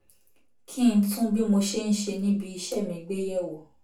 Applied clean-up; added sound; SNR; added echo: none; none; none; reverberation time 0.3 s.